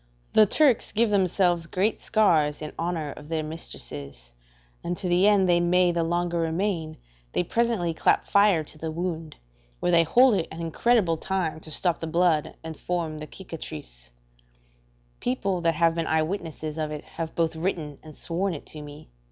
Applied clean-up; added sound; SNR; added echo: none; none; none; none.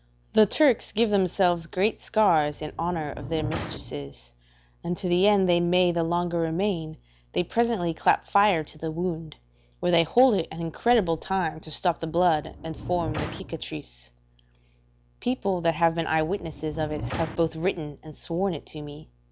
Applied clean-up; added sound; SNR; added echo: none; Sliding door; 11 dB; none.